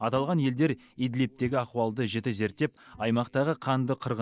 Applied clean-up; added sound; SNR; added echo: neural mask model DeepFilterNet 3.